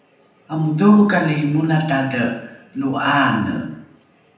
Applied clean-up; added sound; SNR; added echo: none; none; none; reverberation time 0.7 s.